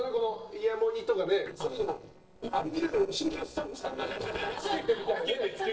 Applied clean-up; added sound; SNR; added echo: neural separator model SepFormer DNS4.